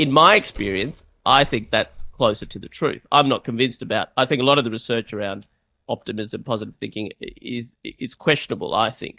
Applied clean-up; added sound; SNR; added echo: neural mask model DeepFilterNet 3.